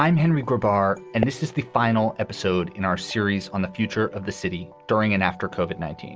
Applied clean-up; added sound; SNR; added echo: none; none; none; none.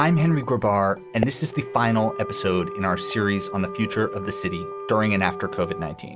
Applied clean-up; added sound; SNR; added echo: none; Wind instrument, woodwind instrument; 11 dB; none.